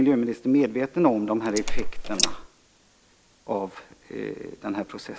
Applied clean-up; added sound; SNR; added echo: neural mask model Resemble Enhance denoiser.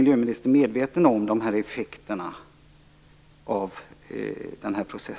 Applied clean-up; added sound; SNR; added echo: none; none; none; none.